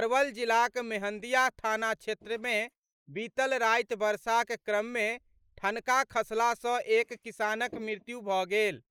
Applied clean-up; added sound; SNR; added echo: neural mask model Resemble Enhance denoiser.